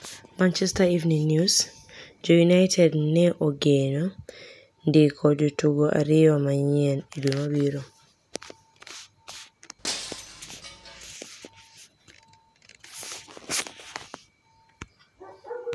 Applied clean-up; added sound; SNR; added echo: none; Shatter; 13 dB; none.